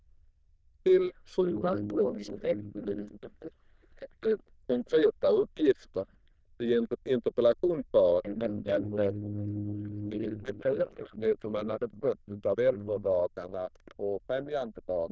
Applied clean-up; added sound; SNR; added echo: neural diffusion model UNIVERSE++.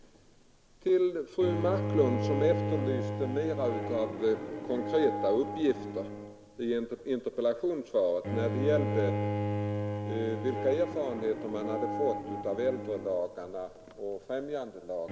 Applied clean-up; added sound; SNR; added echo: none; Bowed string instrument; 4 dB; none.